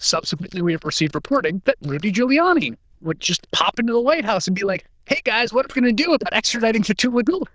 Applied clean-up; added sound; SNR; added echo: neural diffusion model UNIVERSE++.